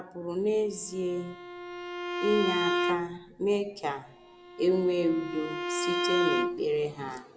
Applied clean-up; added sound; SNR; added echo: none; Bowed string instrument; 2 dB; none.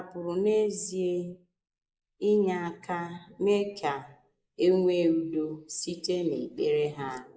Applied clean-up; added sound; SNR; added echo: neural mask model Resemble Enhance denoiser.